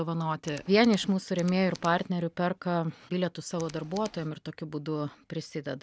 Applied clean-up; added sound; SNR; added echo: none; Tools; 19 dB; none.